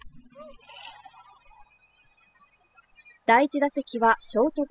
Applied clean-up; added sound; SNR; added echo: classical method spectral subtraction.